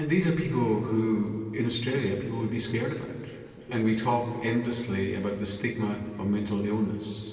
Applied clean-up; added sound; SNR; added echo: none; none; none; reverberation time 2.6 s.